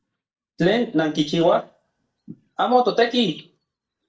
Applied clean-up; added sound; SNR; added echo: neural mask model DeepFilterNet 3.